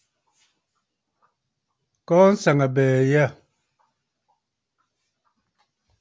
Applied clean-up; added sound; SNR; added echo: none; none; none; none.